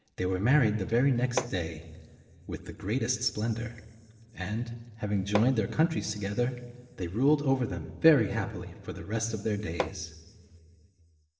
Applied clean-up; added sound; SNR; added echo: none; Hammer; 9 dB; reverberation time 2.9 s.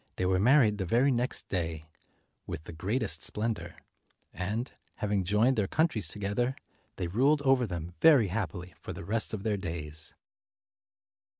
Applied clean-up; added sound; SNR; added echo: none; none; none; none.